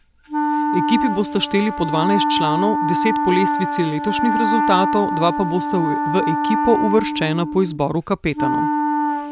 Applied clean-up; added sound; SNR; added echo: none; Wind instrument, woodwind instrument; 0 dB; none.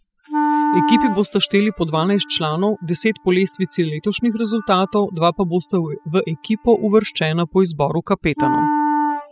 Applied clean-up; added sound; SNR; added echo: classical method spectral subtraction.